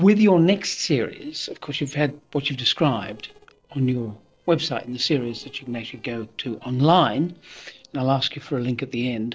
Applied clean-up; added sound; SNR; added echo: neural separator model SepFormer DNS4.